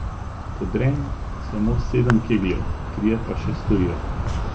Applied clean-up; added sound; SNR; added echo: none; Insect; 2 dB; reverberation time 0.7 s.